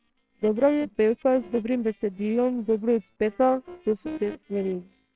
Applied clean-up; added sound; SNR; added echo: neural separator model SepFormer WHAMR!.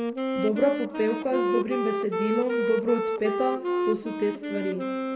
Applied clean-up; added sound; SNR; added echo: none; Wind instrument, woodwind instrument; 1 dB; reverberation time 1.7 s.